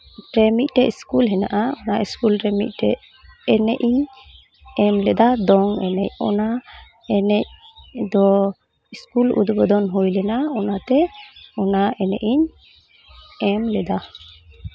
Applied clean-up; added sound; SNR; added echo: none; none; none; none.